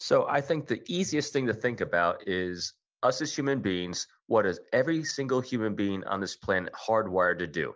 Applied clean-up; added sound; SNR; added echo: none; none; none; none.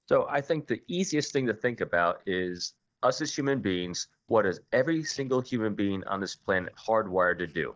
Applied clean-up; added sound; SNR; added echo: neural mask model DeepFilterNet 3.